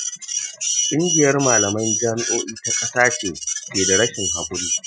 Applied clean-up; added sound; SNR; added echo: classical method Wiener filter.